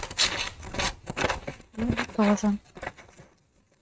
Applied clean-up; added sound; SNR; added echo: neural mask model RNNoise.